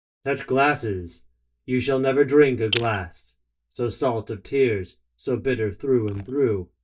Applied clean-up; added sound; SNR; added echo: neural mask model DeepFilterNet 3.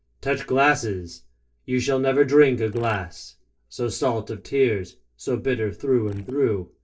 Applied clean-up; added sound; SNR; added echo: neural separator model SepFormer DNS4.